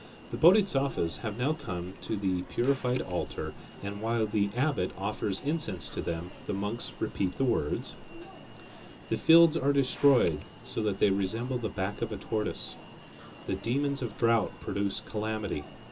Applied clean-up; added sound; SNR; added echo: none; Alarm; 18 dB; reverberation time 0.2 s.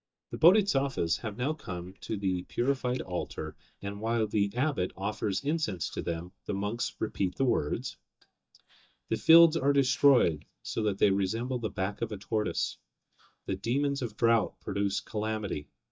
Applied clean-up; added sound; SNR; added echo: neural mask model DeepFilterNet 3.